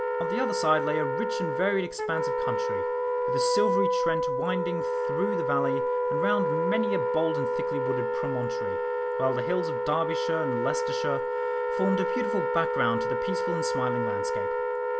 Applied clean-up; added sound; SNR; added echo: none; Wind instrument, woodwind instrument; -4 dB; none.